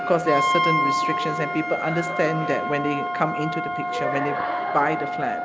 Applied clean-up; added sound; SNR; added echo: none; Trumpet + Wind instrument, woodwind instrument; 0 dB; none.